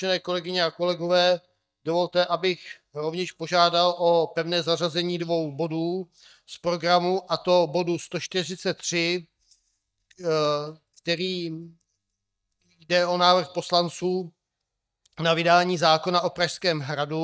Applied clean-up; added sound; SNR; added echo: neural mask model DeepFilterNet 3.